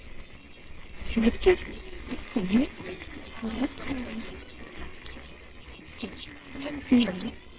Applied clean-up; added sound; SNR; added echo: neural separator model SepFormer WHAMR!.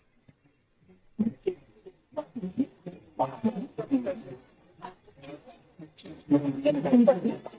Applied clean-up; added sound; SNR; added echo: neural mask model DeepFilterNet 3.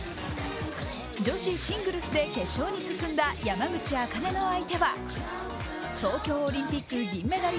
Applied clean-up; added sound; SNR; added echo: none; none; none; none.